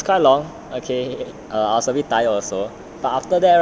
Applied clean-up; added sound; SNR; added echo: none; none; none; none.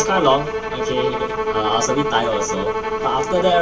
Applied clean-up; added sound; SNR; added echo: none; Bowed string instrument; 2 dB; reverberation time 0.2 s.